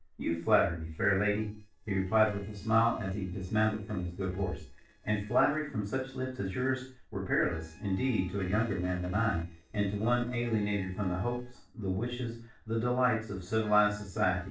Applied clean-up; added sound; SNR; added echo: neural separator model SepFormer DNS4.